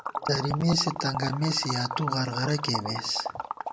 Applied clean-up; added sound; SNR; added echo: none; Liquid; 6 dB; none.